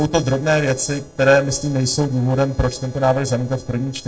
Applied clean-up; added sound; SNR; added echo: neural separator model SepFormer DNS4.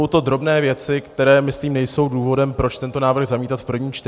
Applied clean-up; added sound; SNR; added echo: none; none; none; none.